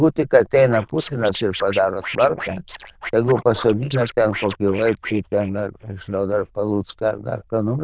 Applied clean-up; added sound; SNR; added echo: neural diffusion model UNIVERSE++.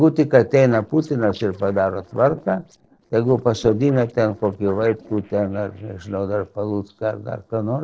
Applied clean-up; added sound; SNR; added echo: neural separator model SepFormer DNS4.